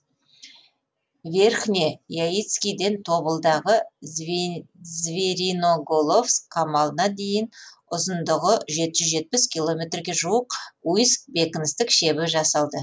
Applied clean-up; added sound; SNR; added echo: none; none; none; none.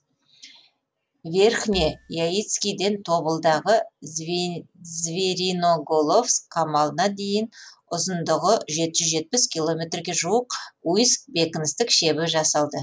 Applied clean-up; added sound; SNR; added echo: none; Marimba, xylophone; 14 dB; none.